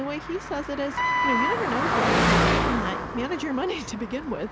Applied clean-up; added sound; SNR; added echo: none; Car passing by + Wind instrument, woodwind instrument; -4 dB; none.